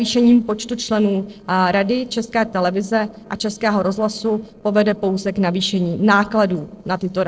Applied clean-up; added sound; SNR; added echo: neural separator model SepFormer DNS4.